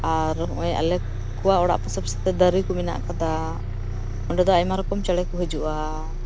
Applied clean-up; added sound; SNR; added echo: none; Bus; 3 dB; none.